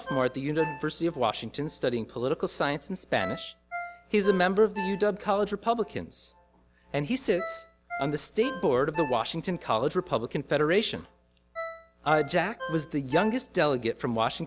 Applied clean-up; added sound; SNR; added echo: none; Ringtone; 13 dB; none.